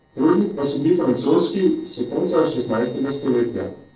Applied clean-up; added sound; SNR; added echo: neural separator model SepFormer DNS4.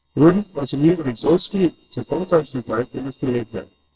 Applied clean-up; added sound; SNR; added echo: neural separator model SepFormer WHAMR!.